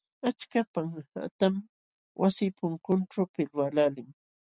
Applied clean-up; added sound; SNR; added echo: none; none; none; none.